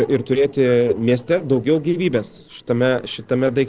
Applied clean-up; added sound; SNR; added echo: neural separator model SepFormer DNS4.